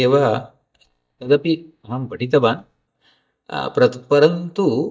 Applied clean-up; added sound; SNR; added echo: neural mask model DeepFilterNet 3.